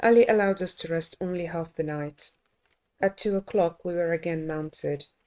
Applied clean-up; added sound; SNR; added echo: neural mask model RNNoise.